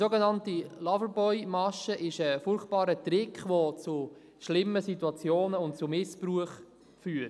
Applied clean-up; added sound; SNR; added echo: none; none; none; none.